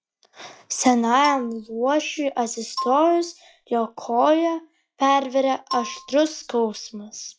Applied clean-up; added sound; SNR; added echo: classical method log-MMSE.